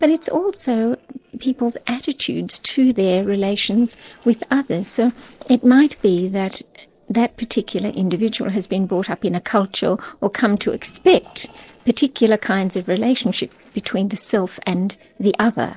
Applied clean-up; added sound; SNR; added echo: neural separator model SepFormer DNS4.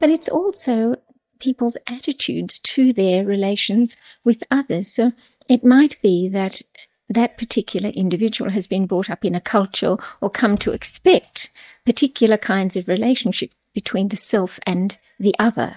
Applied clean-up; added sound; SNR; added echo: neural mask model DeepFilterNet 3.